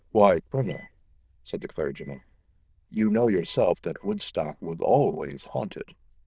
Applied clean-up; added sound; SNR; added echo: neural diffusion model UNIVERSE++.